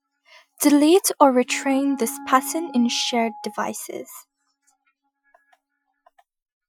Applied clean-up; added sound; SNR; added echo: classical method Wiener filter.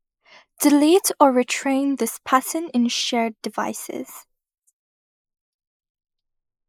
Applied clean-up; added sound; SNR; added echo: neural mask model Resemble Enhance denoiser.